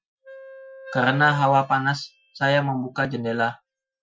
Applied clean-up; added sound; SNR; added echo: classical method Wiener filter.